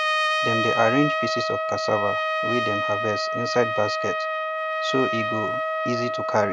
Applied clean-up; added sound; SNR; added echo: none; Trumpet; -2 dB; none.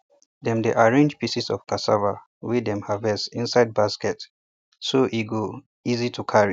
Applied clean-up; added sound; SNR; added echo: none; none; none; none.